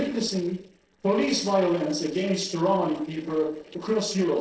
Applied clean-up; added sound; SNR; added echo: neural separator model SepFormer DNS4.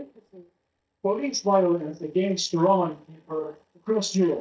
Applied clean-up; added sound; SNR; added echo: neural mask model DeepFilterNet 3.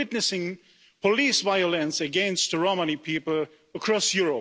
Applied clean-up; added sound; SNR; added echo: none; none; none; none.